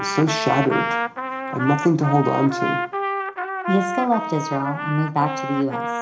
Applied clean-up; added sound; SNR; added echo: none; Trumpet; 4 dB; reverberation time 0.4 s.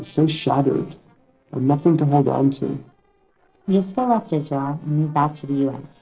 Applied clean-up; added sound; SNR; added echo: neural separator model SepFormer DNS4.